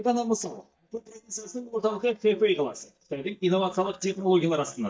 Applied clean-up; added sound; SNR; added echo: neural mask model DeepFilterNet 3.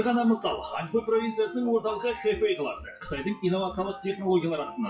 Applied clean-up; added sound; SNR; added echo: classical method WPE with log-MMSE.